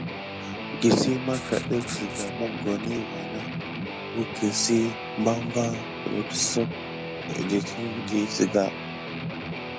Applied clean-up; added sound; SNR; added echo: none; Writing + Guitar; 5 dB; none.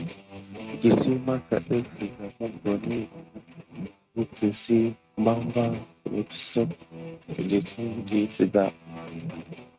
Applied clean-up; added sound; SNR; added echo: neural mask model RNNoise.